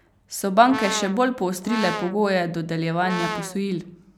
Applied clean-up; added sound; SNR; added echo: none; Brass instrument; 9 dB; none.